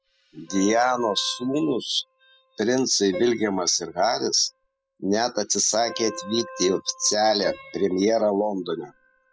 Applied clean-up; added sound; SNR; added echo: classical method spectral subtraction.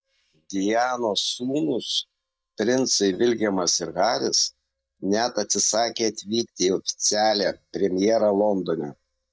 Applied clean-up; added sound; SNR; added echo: neural mask model DeepFilterNet 3.